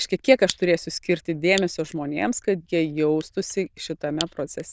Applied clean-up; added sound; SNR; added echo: neural diffusion model UNIVERSE++.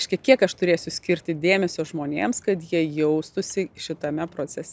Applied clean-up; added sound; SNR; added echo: none; none; none; none.